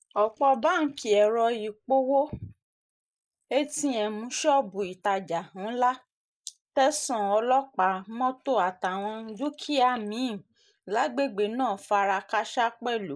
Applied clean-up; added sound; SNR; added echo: neural mask model Resemble Enhance denoiser.